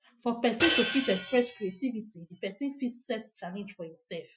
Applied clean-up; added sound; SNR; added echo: classical method Wiener filter.